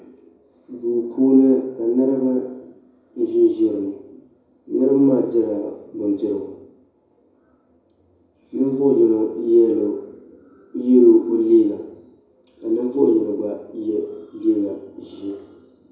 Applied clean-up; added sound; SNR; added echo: none; none; none; reverberation time 0.6 s.